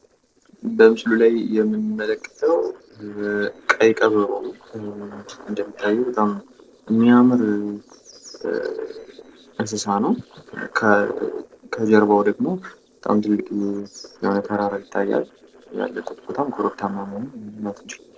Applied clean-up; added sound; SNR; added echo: neural separator model SepFormer DNS4.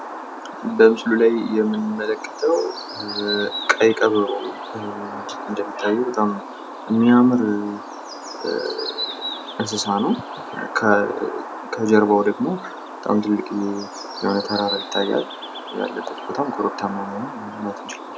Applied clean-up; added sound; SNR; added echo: none; Bird; 11 dB; none.